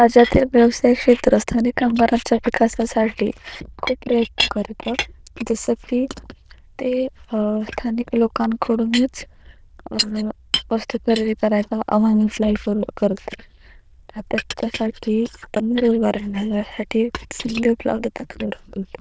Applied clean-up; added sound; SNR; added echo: neural diffusion model UNIVERSE++.